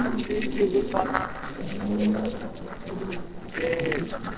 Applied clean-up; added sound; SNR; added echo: neural separator model SepFormer DNS4.